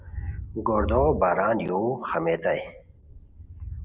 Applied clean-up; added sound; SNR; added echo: none; Thunder; 10 dB; none.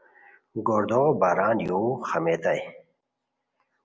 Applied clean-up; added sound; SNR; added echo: none; none; none; none.